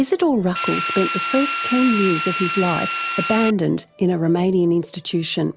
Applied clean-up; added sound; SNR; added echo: none; Drill; 3 dB; none.